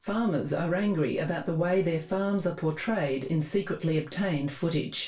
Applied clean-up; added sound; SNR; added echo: neural separator model SepFormer DNS4.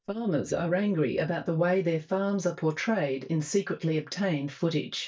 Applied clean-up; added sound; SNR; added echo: neural mask model DeepFilterNet 3.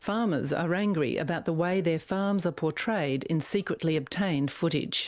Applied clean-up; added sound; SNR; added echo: none; none; none; none.